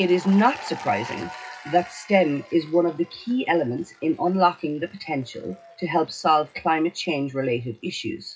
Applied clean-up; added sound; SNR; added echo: classical method WPE with log-MMSE.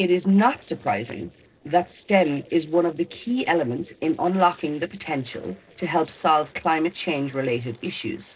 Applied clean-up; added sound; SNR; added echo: neural separator model SepFormer DNS4.